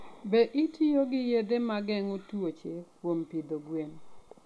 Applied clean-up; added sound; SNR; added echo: none; none; none; none.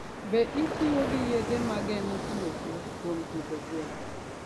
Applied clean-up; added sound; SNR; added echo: none; Ocean; 3 dB; none.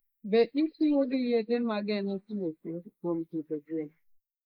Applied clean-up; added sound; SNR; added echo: neural mask model Resemble Enhance denoiser.